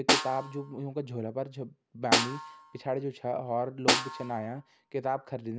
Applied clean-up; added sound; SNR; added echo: none; Snare drum; -2 dB; none.